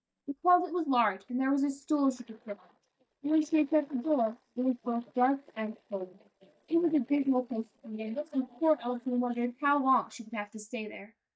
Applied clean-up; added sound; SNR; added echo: neural mask model DeepFilterNet 3.